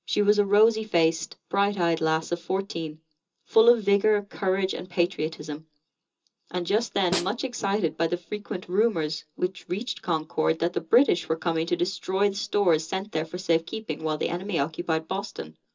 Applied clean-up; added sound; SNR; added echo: none; Snare drum; 10 dB; reverberation time 0.2 s.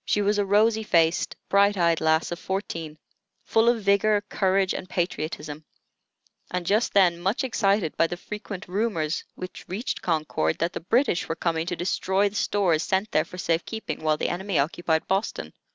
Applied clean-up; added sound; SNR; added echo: none; none; none; none.